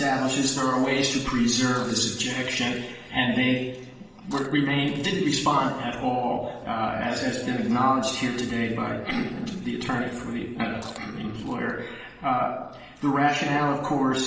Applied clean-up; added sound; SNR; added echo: neural separator model SepFormer DNS4.